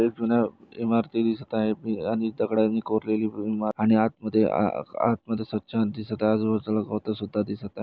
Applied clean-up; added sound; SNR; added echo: none; none; none; none.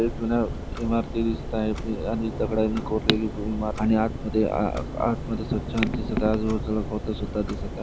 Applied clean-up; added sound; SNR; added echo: none; Clock; 4 dB; none.